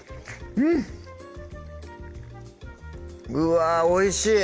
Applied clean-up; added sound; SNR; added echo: none; none; none; none.